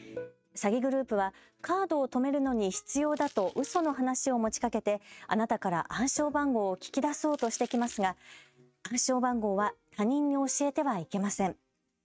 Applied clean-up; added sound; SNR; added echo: neural mask model RNNoise.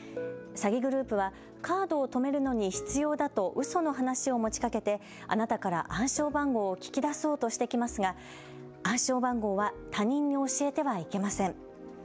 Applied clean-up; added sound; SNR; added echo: none; none; none; none.